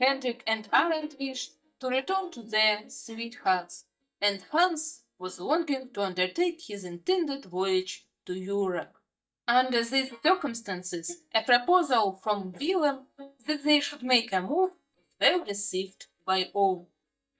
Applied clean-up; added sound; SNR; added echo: neural mask model DeepFilterNet 3.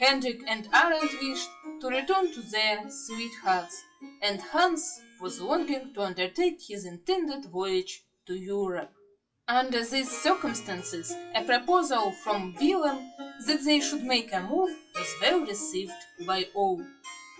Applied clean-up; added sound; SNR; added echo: classical method WPE with log-MMSE.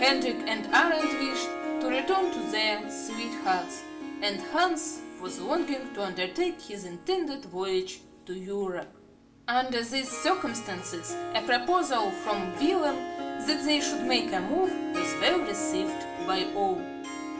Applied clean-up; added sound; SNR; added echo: none; Harp; 6 dB; reverberation time 0.7 s.